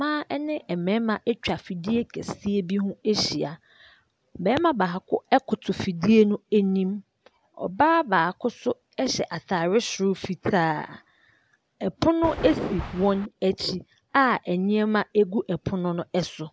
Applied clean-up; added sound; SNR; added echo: none; Thunder; 9 dB; none.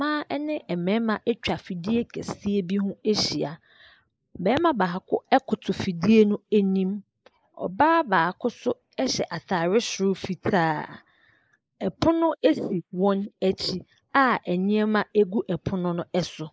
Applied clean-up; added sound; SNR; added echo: neural mask model Resemble Enhance denoiser.